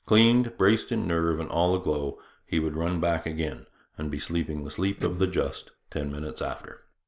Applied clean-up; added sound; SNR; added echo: neural mask model Resemble Enhance denoiser.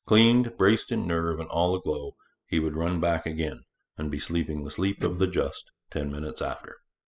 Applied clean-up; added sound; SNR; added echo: classical method spectral subtraction.